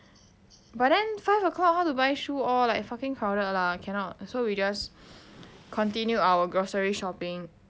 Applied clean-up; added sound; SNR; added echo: none; none; none; none.